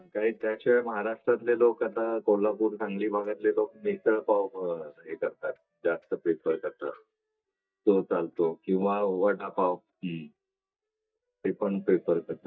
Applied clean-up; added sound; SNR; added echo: neural mask model DeepFilterNet 3.